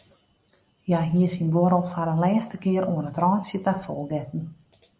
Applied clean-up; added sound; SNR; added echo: none; none; none; none.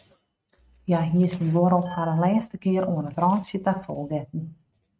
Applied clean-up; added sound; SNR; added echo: neural mask model RNNoise.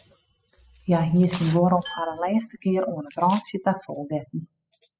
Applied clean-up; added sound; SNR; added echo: classical method spectral subtraction.